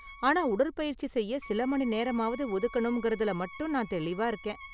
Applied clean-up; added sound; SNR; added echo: none; Wind instrument, woodwind instrument; 19 dB; none.